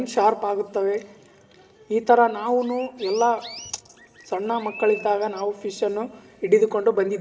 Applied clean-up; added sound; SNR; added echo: none; Chirp, tweet; 18 dB; reverberation time 1.2 s.